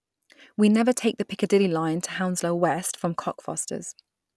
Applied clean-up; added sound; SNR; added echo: none; none; none; none.